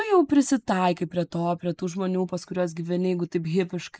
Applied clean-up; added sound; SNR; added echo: neural mask model Resemble Enhance denoiser.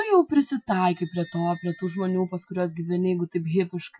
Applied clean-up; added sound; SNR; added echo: classical method Wiener filter.